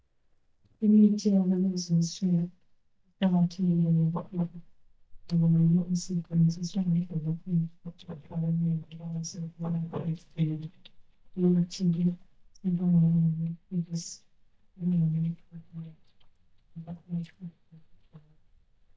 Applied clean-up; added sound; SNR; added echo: neural mask model DeepFilterNet 3.